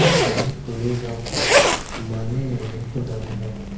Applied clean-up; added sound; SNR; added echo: none; Zipper (clothing); -4 dB; reverberation time 1.0 s.